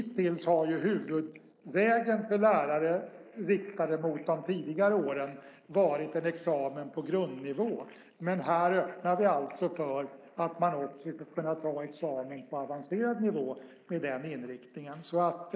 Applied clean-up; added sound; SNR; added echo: neural mask model Resemble Enhance denoiser.